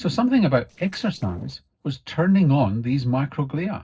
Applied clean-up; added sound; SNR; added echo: neural separator model SepFormer DNS4.